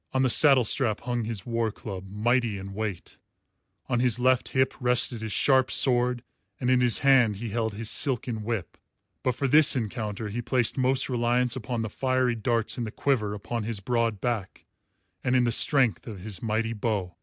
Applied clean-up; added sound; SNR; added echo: none; none; none; none.